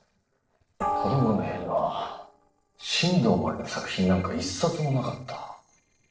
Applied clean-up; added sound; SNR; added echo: neural separator model SepFormer DNS4.